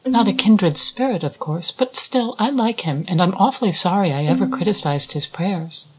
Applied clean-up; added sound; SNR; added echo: none; Bowed string instrument; 6 dB; none.